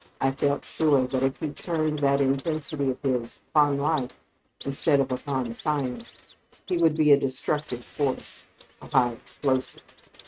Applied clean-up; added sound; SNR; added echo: neural mask model RNNoise.